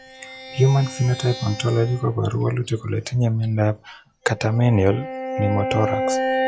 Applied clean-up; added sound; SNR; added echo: classical method log-MMSE.